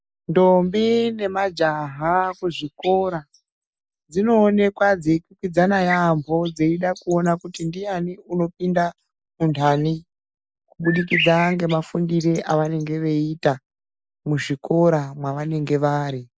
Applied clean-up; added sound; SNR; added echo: neural mask model Resemble Enhance denoiser.